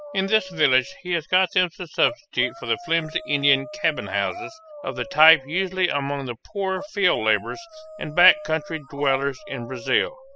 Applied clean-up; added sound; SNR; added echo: classical method spectral subtraction.